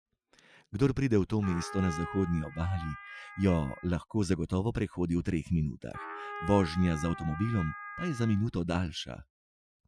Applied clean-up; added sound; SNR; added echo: classical method Wiener filter.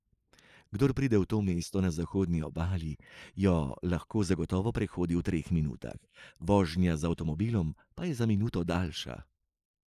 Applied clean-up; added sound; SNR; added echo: neural mask model Resemble Enhance denoiser.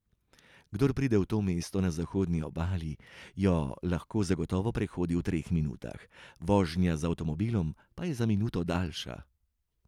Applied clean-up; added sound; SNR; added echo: none; none; none; none.